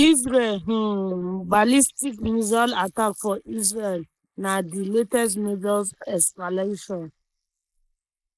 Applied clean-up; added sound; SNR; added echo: neural mask model Resemble Enhance denoiser.